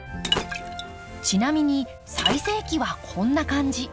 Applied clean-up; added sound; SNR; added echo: none; Liquid; 7 dB; none.